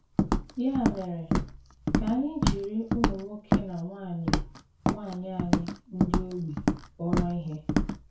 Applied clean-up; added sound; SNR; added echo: none; Walk, footsteps; -4 dB; reverberation time 0.3 s.